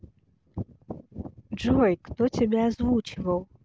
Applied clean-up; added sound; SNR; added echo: none; none; none; none.